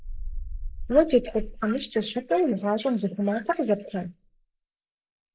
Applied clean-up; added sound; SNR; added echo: neural mask model Resemble Enhance denoiser.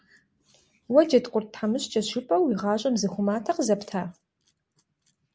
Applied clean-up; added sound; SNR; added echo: none; none; none; none.